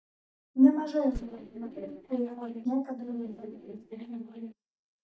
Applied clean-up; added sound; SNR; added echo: neural mask model DeepFilterNet 3.